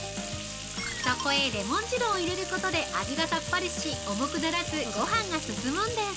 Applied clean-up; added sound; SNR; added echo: none; Bathtub (filling or washing) + Wind instrument, woodwind instrument; 8 dB; none.